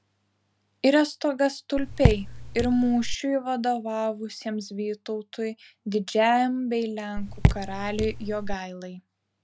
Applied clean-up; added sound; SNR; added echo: none; Raindrop / Drip; -1 dB; none.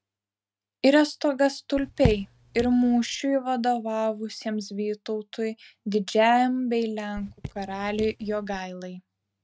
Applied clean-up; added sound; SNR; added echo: neural mask model RNNoise.